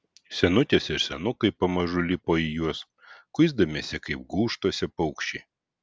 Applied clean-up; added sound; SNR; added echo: none; none; none; none.